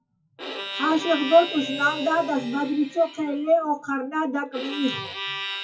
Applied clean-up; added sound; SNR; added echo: classical method WPE with log-MMSE.